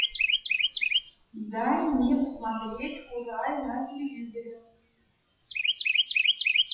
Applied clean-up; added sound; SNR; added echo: classical method WPE with log-MMSE.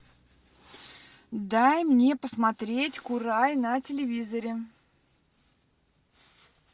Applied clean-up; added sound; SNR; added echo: none; none; none; none.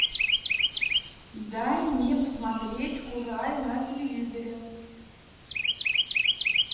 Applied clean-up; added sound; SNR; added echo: none; Chirp, tweet; -1 dB; reverberation time 1.0 s.